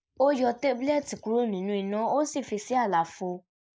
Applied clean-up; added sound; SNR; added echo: neural mask model Resemble Enhance denoiser.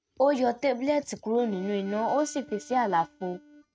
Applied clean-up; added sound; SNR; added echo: neural mask model RNNoise.